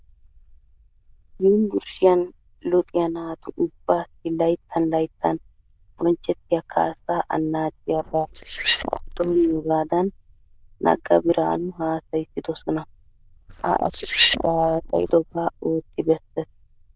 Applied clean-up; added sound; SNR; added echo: neural diffusion model UNIVERSE++.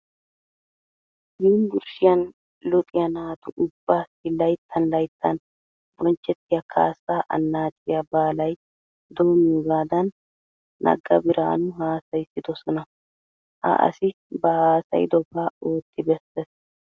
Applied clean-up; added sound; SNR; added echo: none; none; none; none.